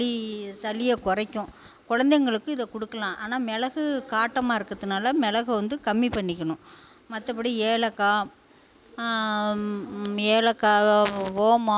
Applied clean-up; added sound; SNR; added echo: none; none; none; none.